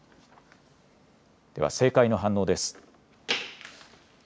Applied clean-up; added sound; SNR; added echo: none; none; none; none.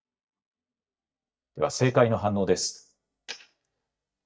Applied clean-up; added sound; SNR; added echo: neural mask model DeepFilterNet 3.